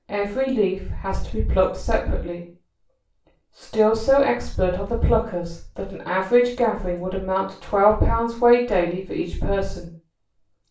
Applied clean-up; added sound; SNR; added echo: none; none; none; reverberation time 0.3 s.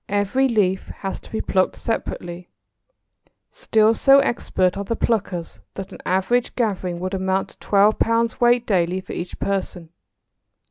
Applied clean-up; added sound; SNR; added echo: none; none; none; none.